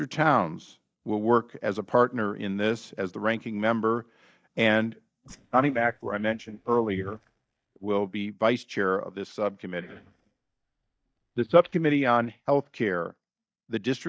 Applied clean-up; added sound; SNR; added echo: neural mask model DeepFilterNet 3.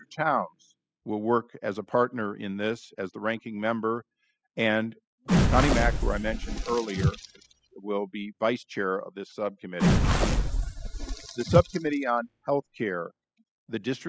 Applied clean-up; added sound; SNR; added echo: classical method spectral subtraction.